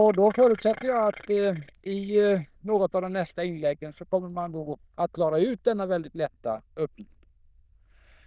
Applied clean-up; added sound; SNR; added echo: neural diffusion model UNIVERSE++.